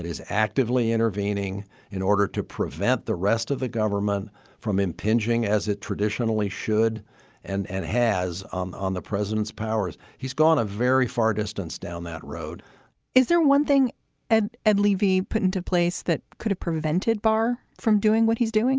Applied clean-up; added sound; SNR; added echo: none; none; none; none.